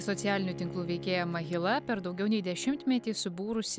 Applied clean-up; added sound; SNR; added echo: none; Bowed string instrument; 12 dB; none.